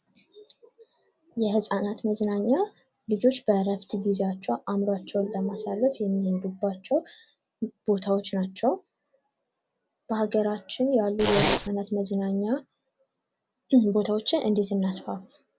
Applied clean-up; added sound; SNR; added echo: none; Zipper (clothing); -3 dB; none.